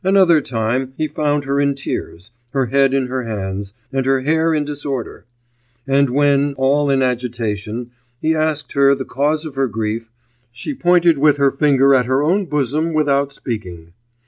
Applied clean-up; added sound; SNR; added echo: none; none; none; none.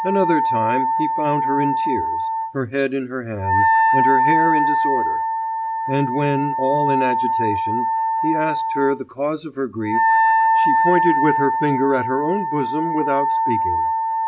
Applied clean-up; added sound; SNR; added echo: none; Wind instrument, woodwind instrument; -4 dB; none.